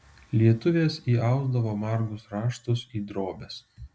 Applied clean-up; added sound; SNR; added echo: none; none; none; none.